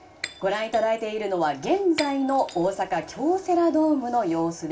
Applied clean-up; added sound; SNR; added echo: none; Shatter; 17 dB; reverberation time 0.2 s.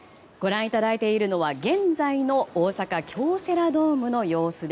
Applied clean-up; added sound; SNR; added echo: none; none; none; none.